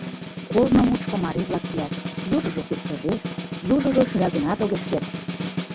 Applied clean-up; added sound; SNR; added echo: none; Snare drum; 7 dB; none.